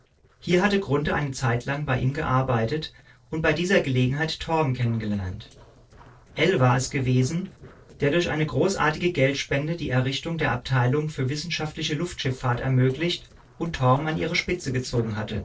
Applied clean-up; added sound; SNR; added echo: neural separator model SepFormer DNS4.